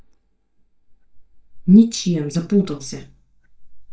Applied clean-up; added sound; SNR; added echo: neural mask model DeepFilterNet 3.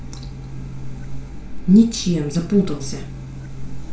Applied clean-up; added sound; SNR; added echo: none; Boom; 16 dB; reverberation time 0.3 s.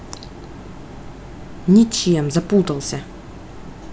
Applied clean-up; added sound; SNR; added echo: none; none; none; none.